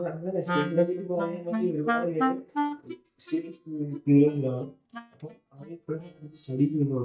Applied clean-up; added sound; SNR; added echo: neural mask model DeepFilterNet 3.